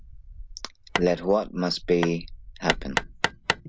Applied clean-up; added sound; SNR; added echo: none; Hammer; 4 dB; none.